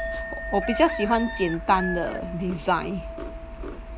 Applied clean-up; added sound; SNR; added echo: none; Chink, clink + Chicken, rooster; 9 dB; none.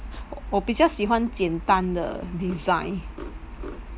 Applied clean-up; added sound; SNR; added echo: none; none; none; none.